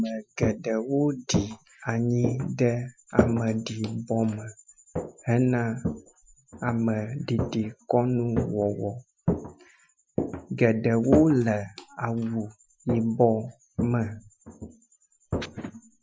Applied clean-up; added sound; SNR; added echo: classical method Wiener filter.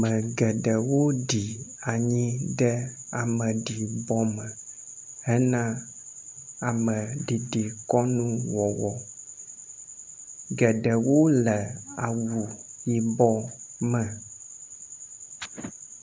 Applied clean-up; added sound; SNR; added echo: none; none; none; none.